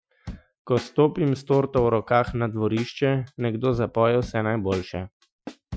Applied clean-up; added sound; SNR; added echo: classical method Wiener filter.